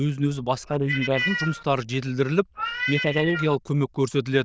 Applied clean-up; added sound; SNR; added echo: neural diffusion model UNIVERSE++.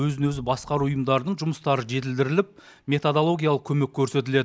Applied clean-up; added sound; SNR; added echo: none; none; none; none.